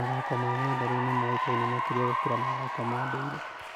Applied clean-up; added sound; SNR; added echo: none; Applause / Cheering; -2 dB; none.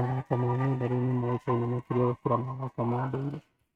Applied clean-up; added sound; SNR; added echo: neural mask model RNNoise.